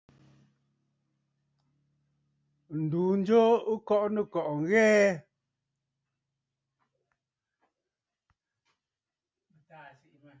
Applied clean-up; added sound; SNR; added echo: none; none; none; none.